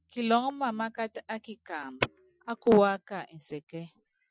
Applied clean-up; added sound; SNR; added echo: classical method Wiener filter.